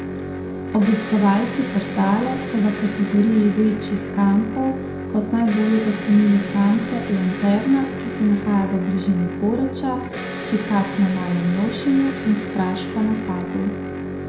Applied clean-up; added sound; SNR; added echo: none; Electric guitar; 7 dB; reverberation time 0.6 s.